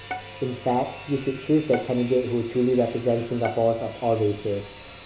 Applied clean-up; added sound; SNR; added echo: none; Bowed string instrument + Sawing; 13 dB; none.